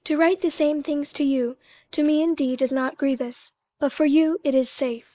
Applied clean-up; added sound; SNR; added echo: neural mask model Resemble Enhance denoiser.